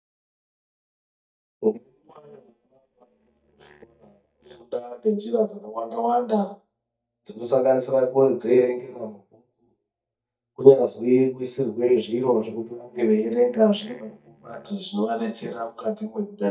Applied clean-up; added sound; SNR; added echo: neural mask model DeepFilterNet 3.